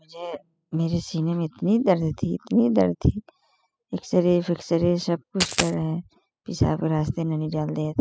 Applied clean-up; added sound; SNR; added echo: classical method spectral subtraction.